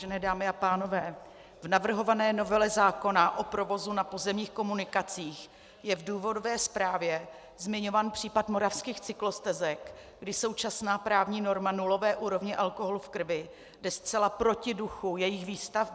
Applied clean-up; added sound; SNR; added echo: none; none; none; none.